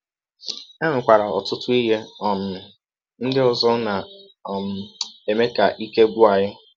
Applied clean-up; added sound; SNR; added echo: none; none; none; none.